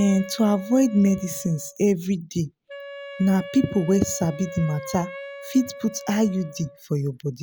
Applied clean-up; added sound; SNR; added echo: none; Wind instrument, woodwind instrument; 15 dB; none.